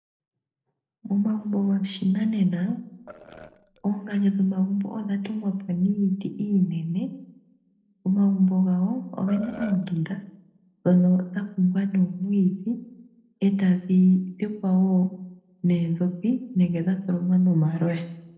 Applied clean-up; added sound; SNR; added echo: neural separator model SepFormer DNS4.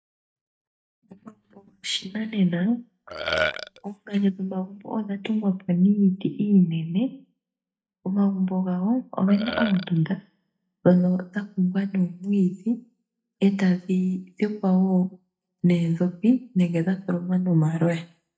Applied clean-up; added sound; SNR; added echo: neural mask model DeepFilterNet 3.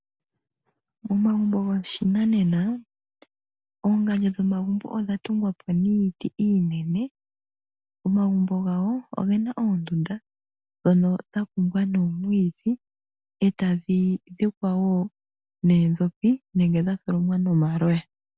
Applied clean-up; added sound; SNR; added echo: none; none; none; none.